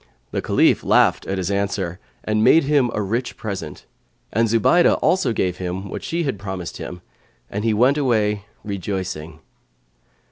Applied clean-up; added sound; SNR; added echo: none; none; none; none.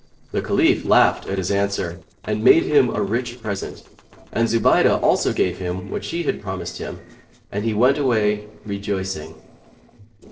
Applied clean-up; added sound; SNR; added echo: neural separator model SepFormer DNS4.